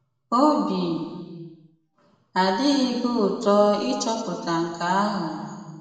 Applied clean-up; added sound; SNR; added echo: none; none; none; reverberation time 1.5 s.